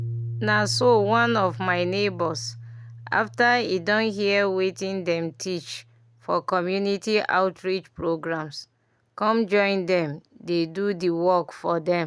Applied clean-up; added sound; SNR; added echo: none; Piano; 15 dB; none.